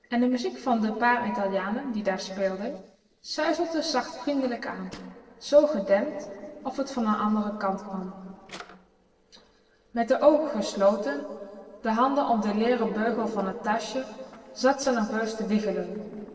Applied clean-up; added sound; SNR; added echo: neural separator model SepFormer DNS4.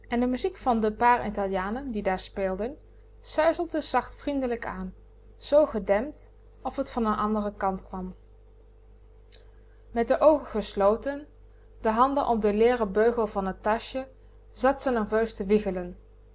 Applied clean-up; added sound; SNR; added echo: none; none; none; none.